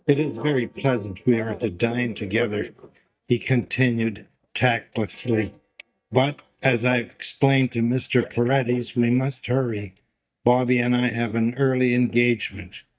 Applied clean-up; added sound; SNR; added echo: neural mask model DeepFilterNet 3.